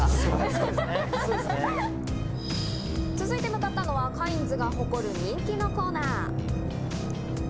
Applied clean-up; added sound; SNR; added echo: none; Musical instrument; 0 dB; none.